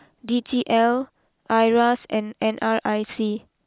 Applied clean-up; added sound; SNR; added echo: none; none; none; none.